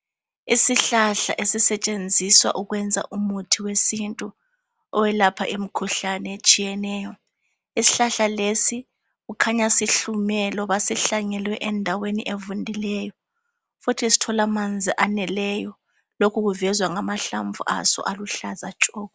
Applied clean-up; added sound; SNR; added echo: none; none; none; none.